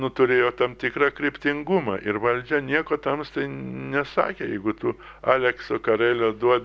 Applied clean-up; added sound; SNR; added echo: none; none; none; none.